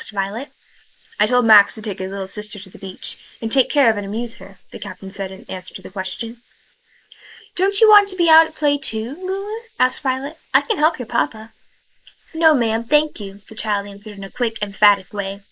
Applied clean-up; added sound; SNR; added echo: neural mask model Resemble Enhance denoiser.